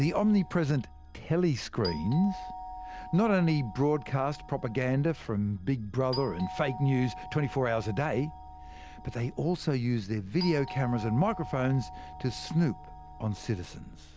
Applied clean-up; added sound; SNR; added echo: none; Doorbell; 15 dB; none.